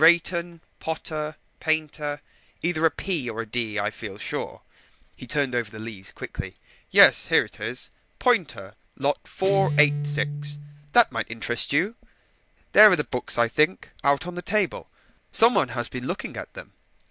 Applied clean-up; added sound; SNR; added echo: none; Guitar; 6 dB; none.